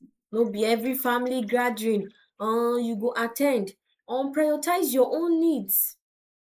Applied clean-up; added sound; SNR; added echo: neural mask model Resemble Enhance denoiser.